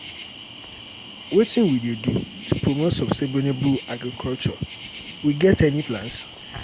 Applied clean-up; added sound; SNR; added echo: none; Cricket; 14 dB; none.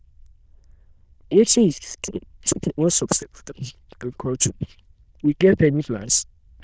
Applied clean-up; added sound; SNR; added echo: neural diffusion model UNIVERSE++.